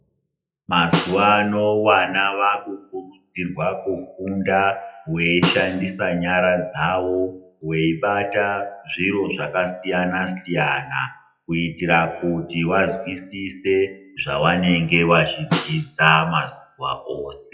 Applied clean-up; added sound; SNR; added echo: classical method WPE with log-MMSE.